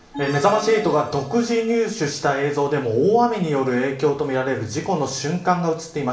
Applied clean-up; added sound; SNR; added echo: none; none; none; reverberation time 0.5 s.